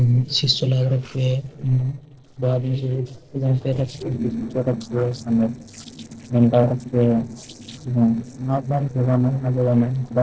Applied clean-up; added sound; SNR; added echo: neural separator model SepFormer DNS4.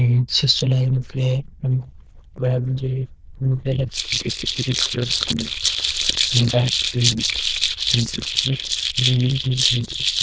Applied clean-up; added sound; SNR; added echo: neural diffusion model UNIVERSE++.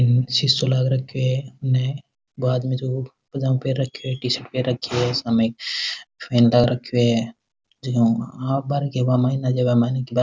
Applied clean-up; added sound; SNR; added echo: none; none; none; none.